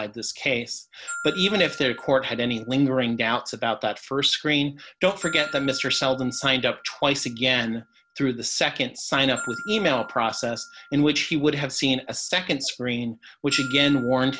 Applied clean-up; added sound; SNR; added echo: none; Glockenspiel; 16 dB; none.